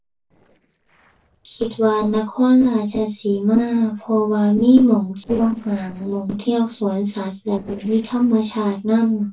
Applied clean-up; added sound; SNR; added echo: neural separator model SepFormer DNS4.